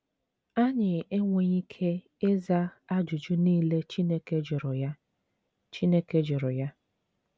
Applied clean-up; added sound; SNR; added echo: none; none; none; none.